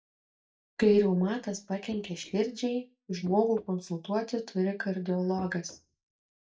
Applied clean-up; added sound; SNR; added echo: neural mask model DeepFilterNet 3.